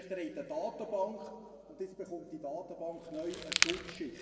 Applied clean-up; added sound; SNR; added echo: none; Crackle; -4 dB; reverberation time 2.2 s.